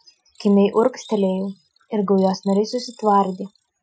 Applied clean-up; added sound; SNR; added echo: classical method Wiener filter.